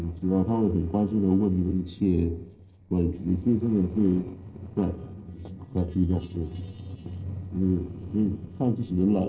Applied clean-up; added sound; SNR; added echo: neural separator model SepFormer DNS4.